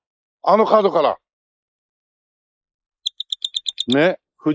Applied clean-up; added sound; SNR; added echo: neural mask model Resemble Enhance denoiser.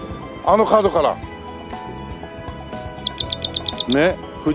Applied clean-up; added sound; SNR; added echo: none; Mechanisms; 6 dB; none.